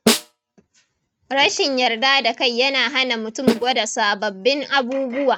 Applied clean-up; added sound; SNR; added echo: neural mask model RNNoise.